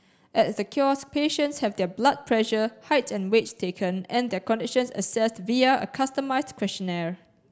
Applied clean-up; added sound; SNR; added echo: none; none; none; none.